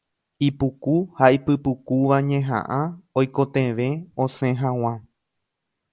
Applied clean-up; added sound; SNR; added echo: none; none; none; none.